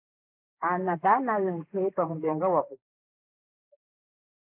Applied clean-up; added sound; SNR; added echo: neural mask model Resemble Enhance denoiser.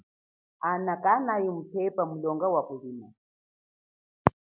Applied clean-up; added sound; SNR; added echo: none; none; none; none.